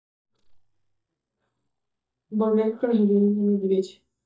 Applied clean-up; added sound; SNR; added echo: neural mask model DeepFilterNet 3.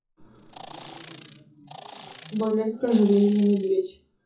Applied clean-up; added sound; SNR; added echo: classical method WPE with log-MMSE.